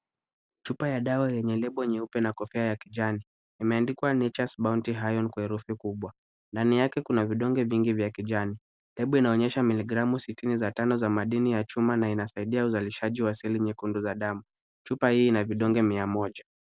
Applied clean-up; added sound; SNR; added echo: none; none; none; none.